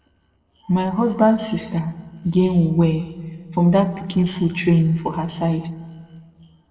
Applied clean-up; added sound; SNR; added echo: neural separator model SepFormer DNS4.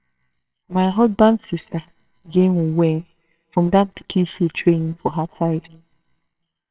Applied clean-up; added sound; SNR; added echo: neural separator model SepFormer WHAMR!.